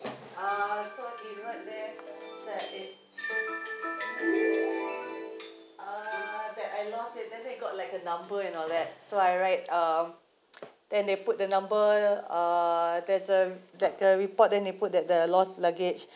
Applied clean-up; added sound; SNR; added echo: none; none; none; none.